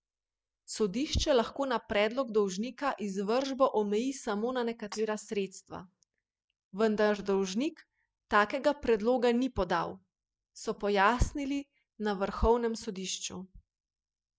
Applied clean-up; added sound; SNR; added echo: neural mask model DeepFilterNet 3.